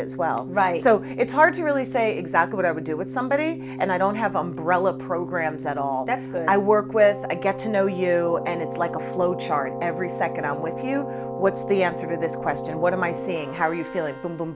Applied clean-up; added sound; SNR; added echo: none; Keyboard (musical); 9 dB; none.